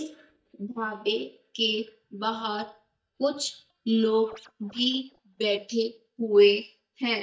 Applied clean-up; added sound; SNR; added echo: neural mask model DeepFilterNet 3.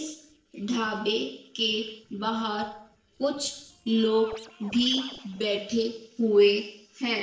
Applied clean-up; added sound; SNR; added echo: neural separator model SepFormer DNS4.